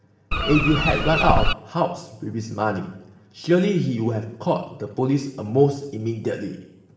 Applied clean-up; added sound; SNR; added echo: none; Bird; -2 dB; reverberation time 0.9 s.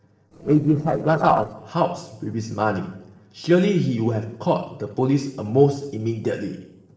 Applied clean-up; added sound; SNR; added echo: neural separator model SepFormer DNS4.